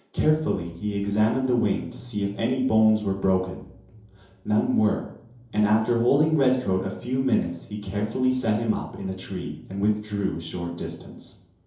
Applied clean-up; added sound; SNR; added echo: none; none; none; reverberation time 2.8 s.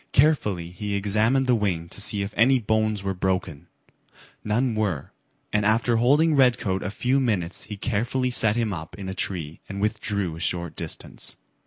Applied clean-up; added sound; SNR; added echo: none; none; none; none.